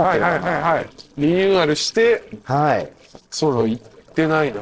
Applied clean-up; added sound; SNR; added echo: neural separator model SepFormer DNS4.